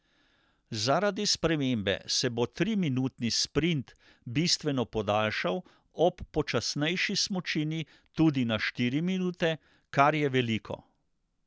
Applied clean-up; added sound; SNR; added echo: none; none; none; none.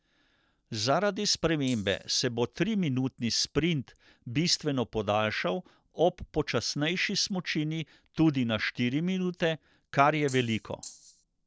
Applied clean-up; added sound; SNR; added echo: neural separator model SepFormer DNS4.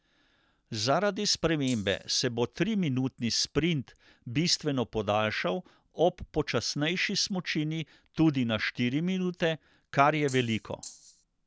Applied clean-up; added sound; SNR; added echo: none; Rattle (instrument); 18 dB; none.